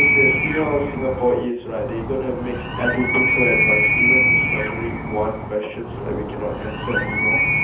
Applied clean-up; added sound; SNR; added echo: none; Animal; -4 dB; reverberation time 0.5 s.